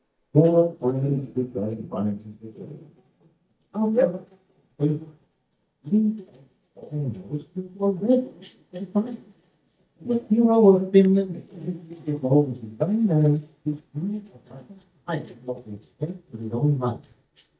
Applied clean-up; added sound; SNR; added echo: neural mask model DeepFilterNet 3.